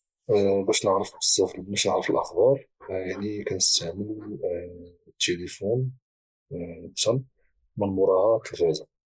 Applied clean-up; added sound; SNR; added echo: neural mask model Resemble Enhance denoiser.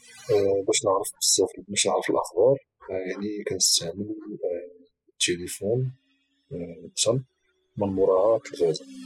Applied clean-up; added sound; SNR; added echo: classical method spectral subtraction.